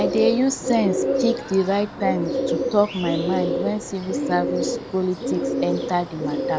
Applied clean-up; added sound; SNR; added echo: none; Bird; 1 dB; none.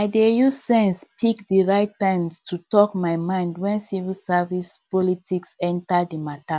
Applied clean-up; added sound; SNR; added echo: none; none; none; none.